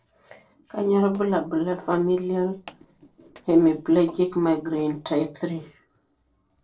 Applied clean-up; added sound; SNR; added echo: neural separator model SepFormer DNS4.